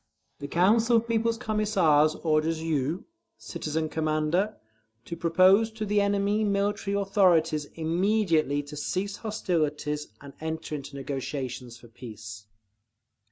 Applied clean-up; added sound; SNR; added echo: neural mask model Resemble Enhance denoiser.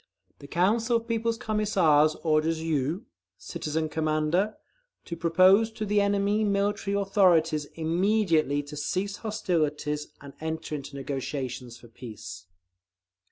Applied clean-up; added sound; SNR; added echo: none; none; none; none.